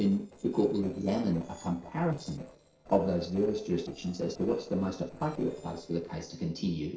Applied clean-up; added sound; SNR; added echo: neural separator model SepFormer DNS4.